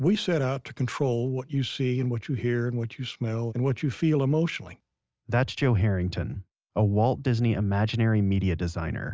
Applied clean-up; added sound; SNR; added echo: none; none; none; none.